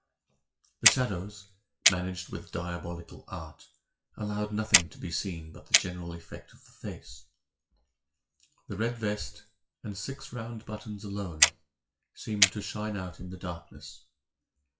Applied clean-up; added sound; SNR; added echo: classical method WPE with log-MMSE.